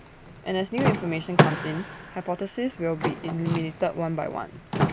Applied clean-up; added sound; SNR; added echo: none; Door / Car; -1 dB; none.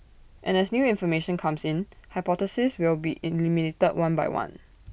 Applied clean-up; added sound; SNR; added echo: none; none; none; none.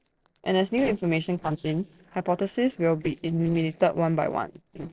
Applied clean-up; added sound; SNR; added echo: neural separator model SepFormer DNS4.